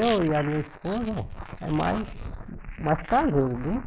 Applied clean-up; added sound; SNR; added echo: neural mask model Resemble Enhance denoiser.